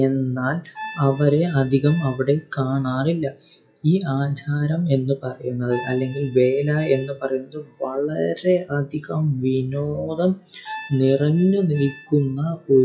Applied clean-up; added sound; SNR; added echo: classical method WPE with log-MMSE.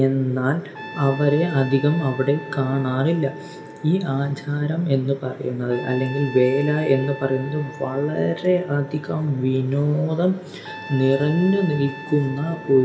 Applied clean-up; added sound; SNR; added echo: none; Trumpet; 18 dB; reverberation time 0.7 s.